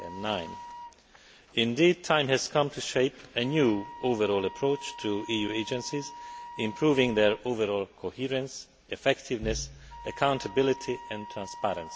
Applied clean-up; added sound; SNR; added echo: none; Wind instrument, woodwind instrument; 17 dB; none.